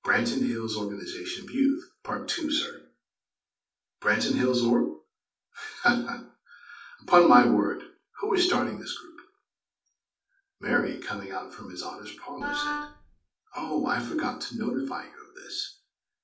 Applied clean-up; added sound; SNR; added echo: none; Wind instrument, woodwind instrument; 5 dB; reverberation time 0.4 s.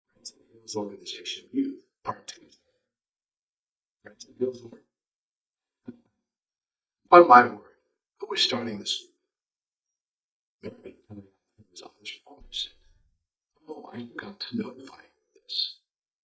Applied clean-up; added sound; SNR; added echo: neural mask model DeepFilterNet 3.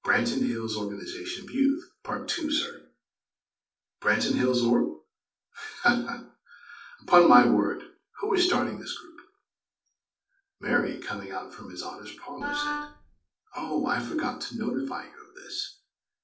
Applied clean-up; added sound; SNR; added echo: neural separator model SepFormer DNS4.